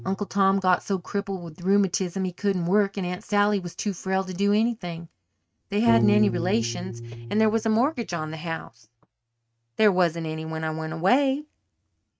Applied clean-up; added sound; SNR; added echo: neural mask model RNNoise.